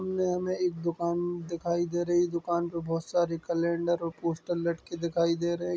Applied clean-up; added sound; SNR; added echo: none; none; none; none.